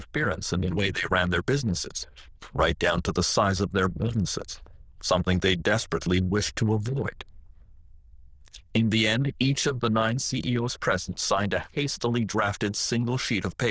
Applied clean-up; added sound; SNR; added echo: neural diffusion model UNIVERSE++.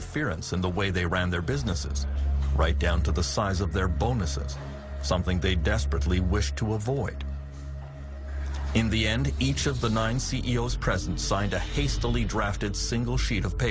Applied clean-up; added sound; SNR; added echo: none; none; none; none.